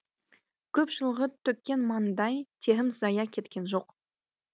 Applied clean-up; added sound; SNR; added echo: none; none; none; none.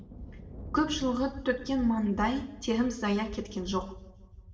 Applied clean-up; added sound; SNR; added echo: none; Thunder; 13 dB; reverberation time 0.8 s.